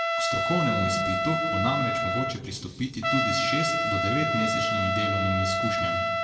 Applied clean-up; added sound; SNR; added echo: none; Trumpet; -3 dB; reverberation time 1.6 s.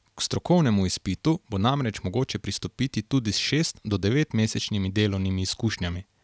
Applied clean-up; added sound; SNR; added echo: none; none; none; none.